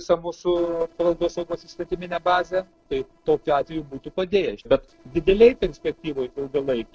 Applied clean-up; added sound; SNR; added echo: neural separator model SepFormer DNS4.